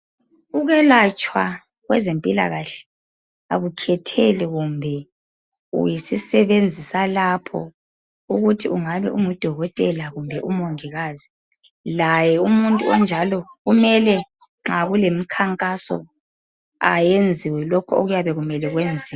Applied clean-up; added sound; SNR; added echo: none; none; none; none.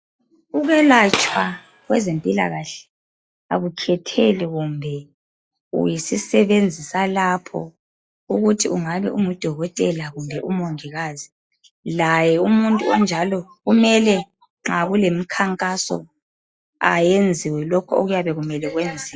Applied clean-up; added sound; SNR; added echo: classical method log-MMSE.